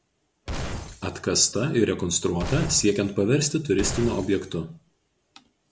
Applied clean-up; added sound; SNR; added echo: none; Glass; 9 dB; none.